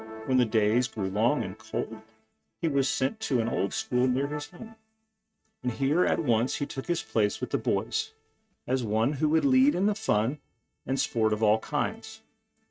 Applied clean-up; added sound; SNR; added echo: neural mask model RNNoise.